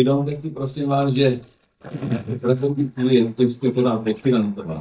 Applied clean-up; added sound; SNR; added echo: neural mask model DeepFilterNet 3.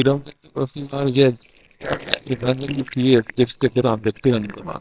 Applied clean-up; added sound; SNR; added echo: neural separator model SepFormer WHAMR!.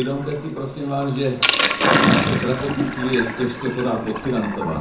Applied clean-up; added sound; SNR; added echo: none; Sink (filling or washing); -1 dB; reverberation time 0.6 s.